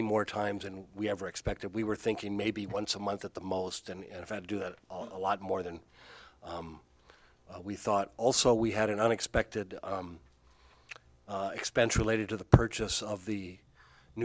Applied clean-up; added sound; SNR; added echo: none; none; none; none.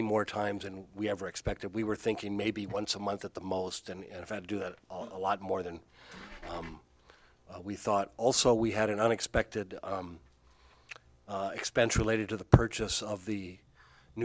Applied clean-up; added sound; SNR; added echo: none; Engine / Car; 15 dB; none.